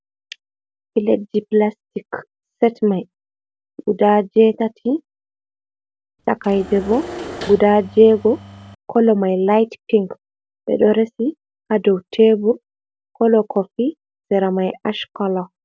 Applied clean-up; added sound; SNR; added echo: none; Engine / Mechanisms; 15 dB; none.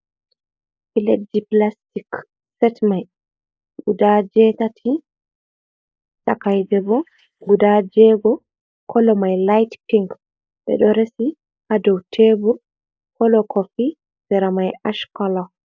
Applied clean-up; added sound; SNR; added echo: neural mask model Resemble Enhance denoiser.